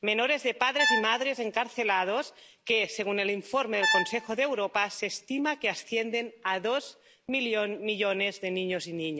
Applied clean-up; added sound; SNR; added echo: none; Brass instrument; 2 dB; none.